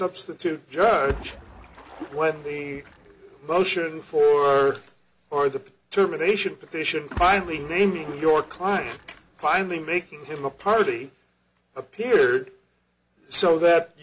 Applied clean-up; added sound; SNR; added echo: none; Splash, splatter; 17 dB; none.